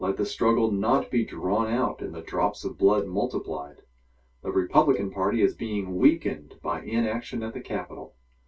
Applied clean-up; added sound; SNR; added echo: none; Cowbell; 19 dB; reverberation time 0.1 s.